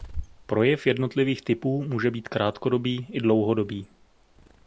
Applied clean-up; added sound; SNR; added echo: none; Bird; 18 dB; none.